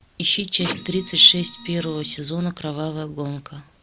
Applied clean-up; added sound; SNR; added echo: none; Printer; 12 dB; none.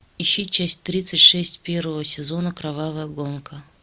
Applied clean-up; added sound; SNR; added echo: none; none; none; none.